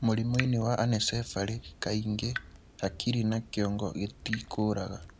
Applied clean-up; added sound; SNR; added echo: none; Drip / Water tap, faucet; 15 dB; none.